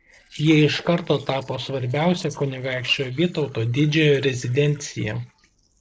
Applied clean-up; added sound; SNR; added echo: neural separator model SepFormer DNS4.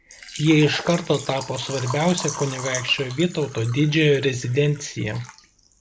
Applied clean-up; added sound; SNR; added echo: none; Water / Liquid; 14 dB; none.